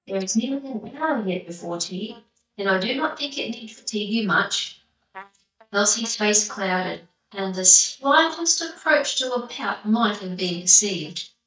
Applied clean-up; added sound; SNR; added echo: neural mask model DeepFilterNet 3.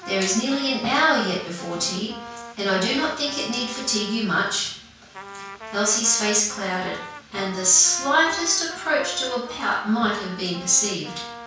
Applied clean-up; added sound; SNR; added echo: none; Trumpet; 15 dB; reverberation time 0.5 s.